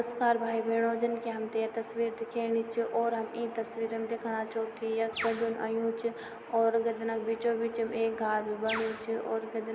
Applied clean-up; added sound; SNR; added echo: none; Bird; 6 dB; none.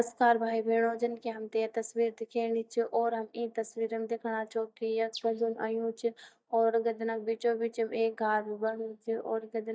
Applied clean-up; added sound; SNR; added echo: neural mask model DeepFilterNet 3.